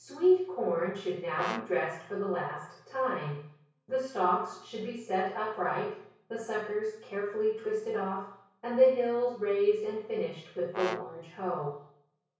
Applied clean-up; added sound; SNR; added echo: none; Brass instrument; 9 dB; reverberation time 0.6 s.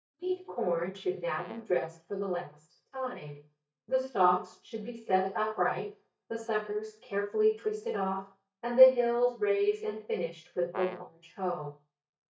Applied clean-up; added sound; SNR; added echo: neural mask model DeepFilterNet 3.